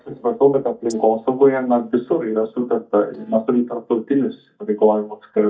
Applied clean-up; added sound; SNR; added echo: neural mask model DeepFilterNet 3.